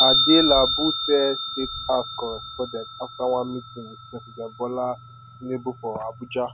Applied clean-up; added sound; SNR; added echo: none; Bell; -2 dB; none.